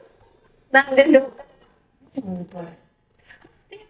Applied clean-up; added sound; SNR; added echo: neural mask model DeepFilterNet 3.